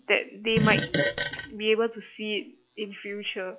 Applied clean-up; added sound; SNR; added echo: classical method log-MMSE.